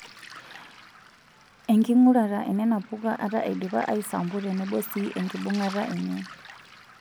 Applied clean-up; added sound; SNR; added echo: none; Waves, surf; 19 dB; none.